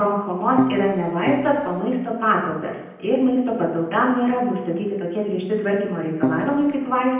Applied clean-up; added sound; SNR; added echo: none; Keyboard (musical); 3 dB; reverberation time 0.9 s.